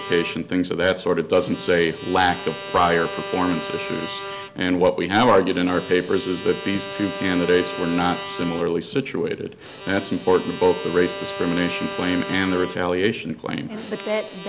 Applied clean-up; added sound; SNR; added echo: none; Bowed string instrument; 12 dB; none.